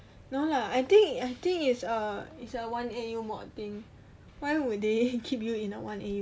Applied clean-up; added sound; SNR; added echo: none; none; none; none.